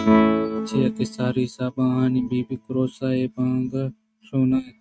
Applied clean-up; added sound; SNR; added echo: neural mask model RNNoise.